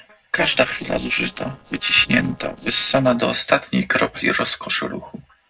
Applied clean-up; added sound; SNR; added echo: neural separator model SepFormer DNS4.